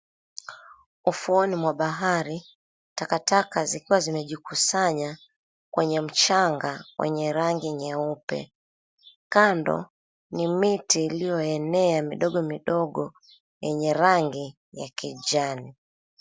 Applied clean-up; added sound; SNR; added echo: none; none; none; none.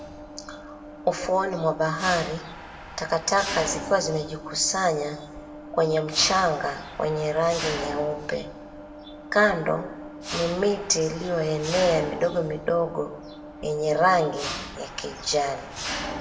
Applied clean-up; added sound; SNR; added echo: none; Mechanisms; 10 dB; reverberation time 0.8 s.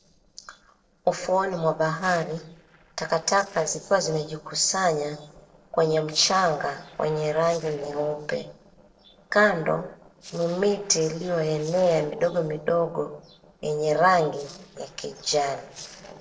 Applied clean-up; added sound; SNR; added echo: neural separator model SepFormer DNS4.